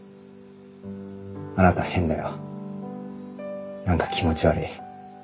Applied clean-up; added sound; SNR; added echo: none; none; none; none.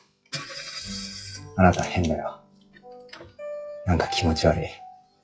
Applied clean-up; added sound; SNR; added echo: classical method log-MMSE.